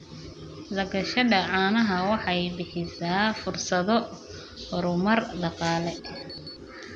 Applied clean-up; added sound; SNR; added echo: none; Alarm; 20 dB; none.